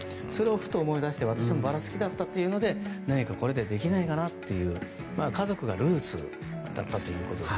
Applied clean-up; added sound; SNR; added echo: none; none; none; none.